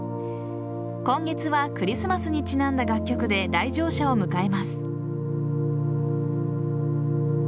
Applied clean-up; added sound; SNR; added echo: none; none; none; none.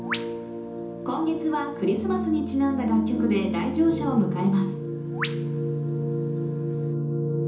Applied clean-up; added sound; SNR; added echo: none; Bird vocalization, bird call, bird song; 16 dB; reverberation time 0.6 s.